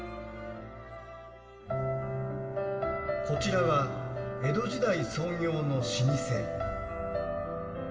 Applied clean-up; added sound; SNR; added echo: none; Bowed string instrument; 17 dB; reverberation time 1.8 s.